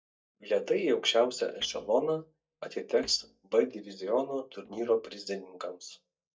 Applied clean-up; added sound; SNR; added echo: neural mask model DeepFilterNet 3.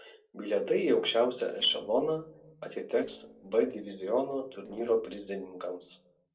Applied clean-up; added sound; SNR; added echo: neural separator model SepFormer DNS4.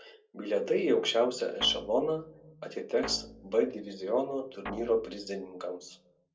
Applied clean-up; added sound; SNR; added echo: none; Guitar; 14 dB; reverberation time 0.2 s.